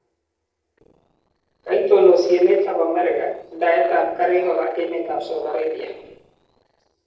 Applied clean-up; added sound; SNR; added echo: neural separator model SepFormer DNS4.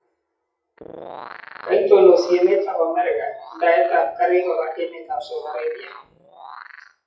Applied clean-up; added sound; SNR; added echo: classical method WPE with log-MMSE.